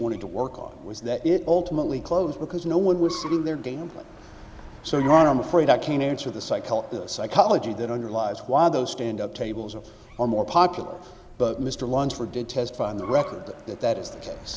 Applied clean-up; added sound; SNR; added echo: none; Car; 18 dB; none.